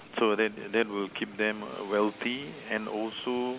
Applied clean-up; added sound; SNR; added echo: none; Hiss; 19 dB; none.